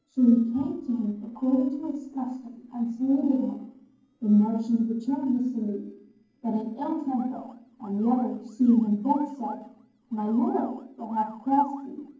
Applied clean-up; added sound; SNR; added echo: neural separator model SepFormer DNS4.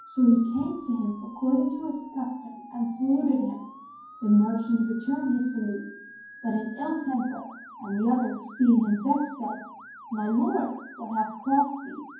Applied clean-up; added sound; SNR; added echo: none; Motor vehicle (road) / Siren; 19 dB; reverberation time 0.9 s.